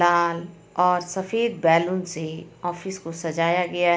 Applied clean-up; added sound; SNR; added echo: none; none; none; none.